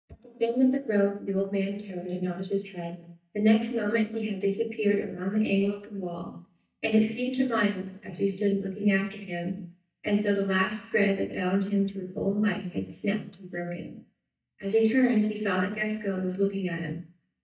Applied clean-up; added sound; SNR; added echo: neural mask model DeepFilterNet 3.